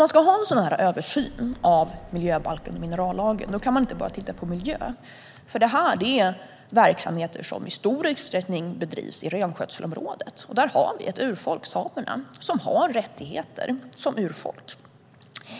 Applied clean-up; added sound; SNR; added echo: none; Subway, metro, underground; 17 dB; none.